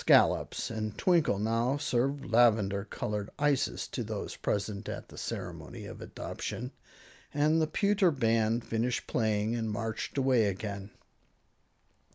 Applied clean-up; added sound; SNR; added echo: none; none; none; none.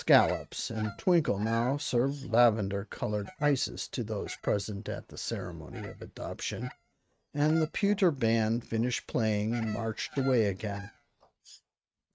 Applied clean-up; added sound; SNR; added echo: neural mask model RNNoise.